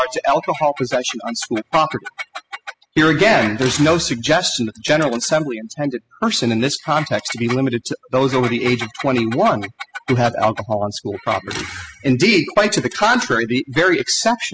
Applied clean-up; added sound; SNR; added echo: classical method spectral subtraction.